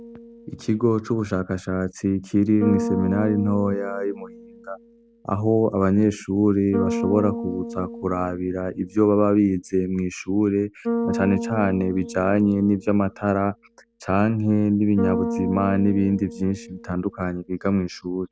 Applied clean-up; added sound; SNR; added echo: none; Bass guitar; 9 dB; none.